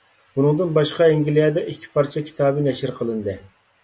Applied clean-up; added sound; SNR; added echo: none; none; none; none.